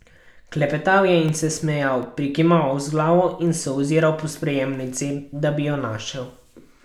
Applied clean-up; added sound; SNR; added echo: none; none; none; none.